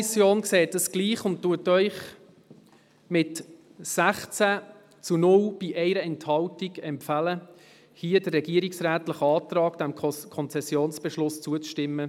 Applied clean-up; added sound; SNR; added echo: none; none; none; none.